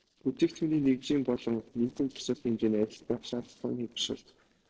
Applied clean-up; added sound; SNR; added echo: neural separator model SepFormer DNS4.